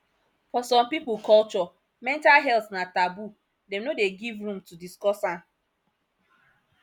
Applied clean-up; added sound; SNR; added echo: none; none; none; none.